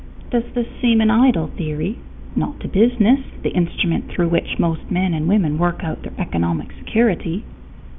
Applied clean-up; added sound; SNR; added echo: none; none; none; none.